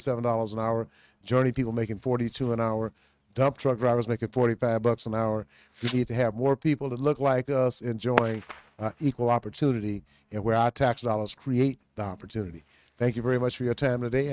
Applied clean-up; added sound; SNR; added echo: neural mask model RNNoise.